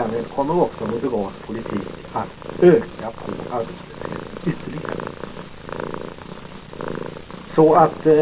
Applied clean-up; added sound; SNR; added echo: none; Purr; 11 dB; reverberation time 0.2 s.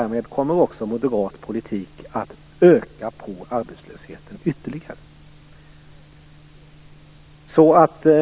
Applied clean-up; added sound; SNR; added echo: none; none; none; none.